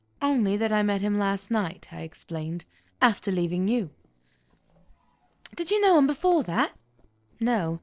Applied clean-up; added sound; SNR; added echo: neural separator model SepFormer DNS4.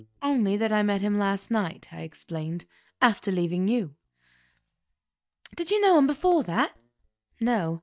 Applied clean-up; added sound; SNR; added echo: neural mask model DeepFilterNet 3.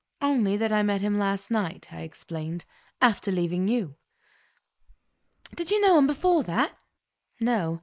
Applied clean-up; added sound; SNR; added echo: neural mask model Resemble Enhance denoiser.